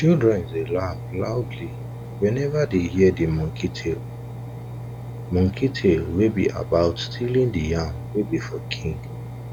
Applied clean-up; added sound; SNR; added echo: none; Engine; 10 dB; none.